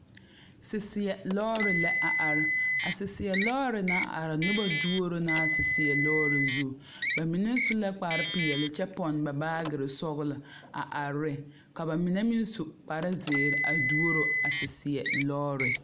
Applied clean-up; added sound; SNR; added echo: none; Car; -3 dB; none.